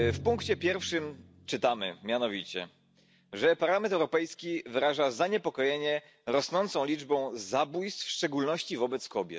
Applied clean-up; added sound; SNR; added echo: none; Drum; 18 dB; none.